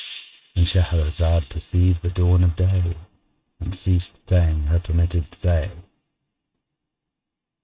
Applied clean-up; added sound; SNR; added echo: neural mask model RNNoise.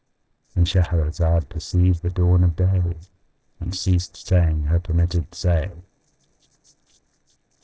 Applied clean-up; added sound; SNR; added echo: neural separator model SepFormer DNS4.